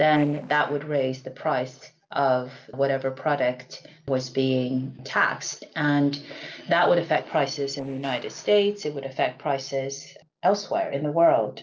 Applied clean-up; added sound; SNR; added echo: neural separator model SepFormer DNS4.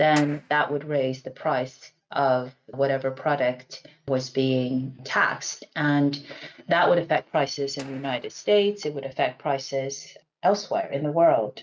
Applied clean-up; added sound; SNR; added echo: neural mask model RNNoise.